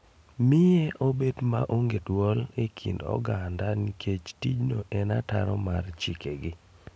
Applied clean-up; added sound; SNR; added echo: none; none; none; none.